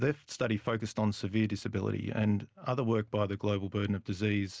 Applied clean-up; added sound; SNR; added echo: none; none; none; none.